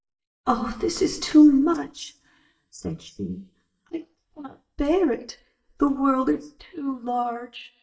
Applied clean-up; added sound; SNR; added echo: neural mask model DeepFilterNet 3.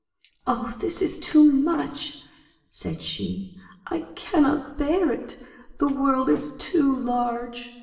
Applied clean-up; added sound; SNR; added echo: neural separator model SepFormer DNS4.